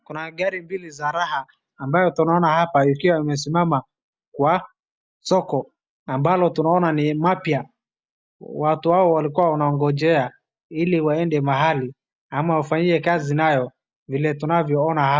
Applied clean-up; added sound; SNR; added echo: none; none; none; none.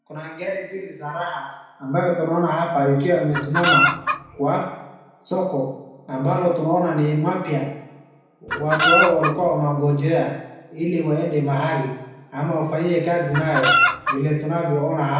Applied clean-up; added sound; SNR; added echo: none; Chicken, rooster; -2 dB; reverberation time 0.8 s.